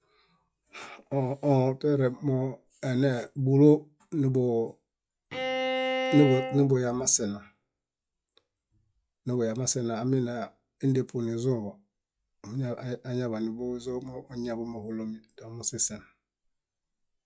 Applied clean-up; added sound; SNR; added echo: classical method log-MMSE.